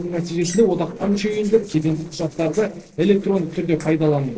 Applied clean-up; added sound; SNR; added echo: neural separator model SepFormer DNS4.